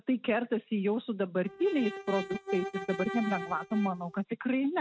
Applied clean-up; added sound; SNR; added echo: neural mask model RNNoise.